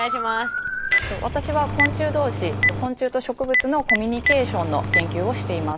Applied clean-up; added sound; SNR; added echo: none; Engine starting + Telephone; 1 dB; none.